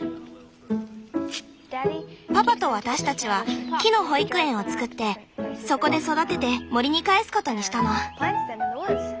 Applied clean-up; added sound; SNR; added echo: none; none; none; none.